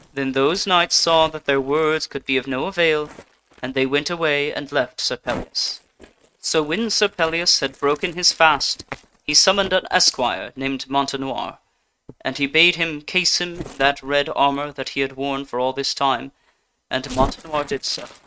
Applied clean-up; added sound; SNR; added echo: neural mask model RNNoise.